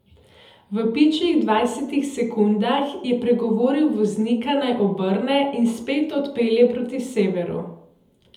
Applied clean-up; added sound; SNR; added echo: none; none; none; reverberation time 0.7 s.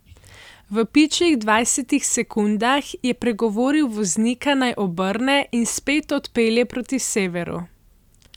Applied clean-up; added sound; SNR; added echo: none; none; none; none.